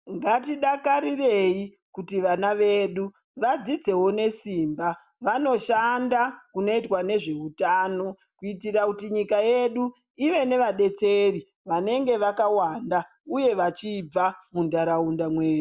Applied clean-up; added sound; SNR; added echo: none; none; none; none.